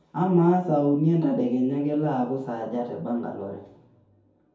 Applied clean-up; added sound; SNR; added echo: none; none; none; reverberation time 0.6 s.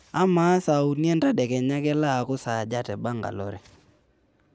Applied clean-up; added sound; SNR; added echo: none; none; none; none.